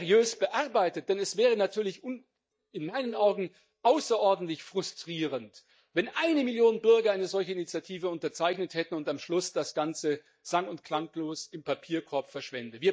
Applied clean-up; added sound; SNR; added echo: neural mask model DeepFilterNet 3.